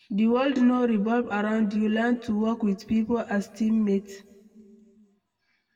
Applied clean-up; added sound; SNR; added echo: none; none; none; reverberation time 1.5 s.